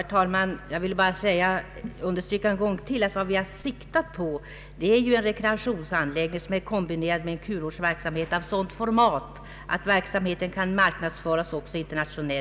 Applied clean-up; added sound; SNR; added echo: none; none; none; none.